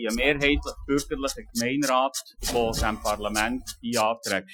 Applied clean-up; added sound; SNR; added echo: classical method Wiener filter.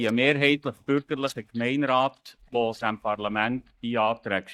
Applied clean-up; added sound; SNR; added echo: neural mask model DeepFilterNet 3.